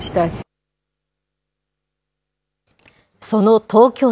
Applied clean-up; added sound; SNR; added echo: none; none; none; none.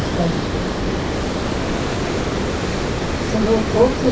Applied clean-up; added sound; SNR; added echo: none; Water; -3 dB; reverberation time 0.3 s.